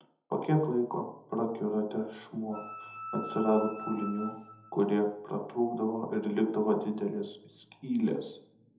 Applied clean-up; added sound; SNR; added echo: none; Wind instrument, woodwind instrument; 10 dB; reverberation time 0.8 s.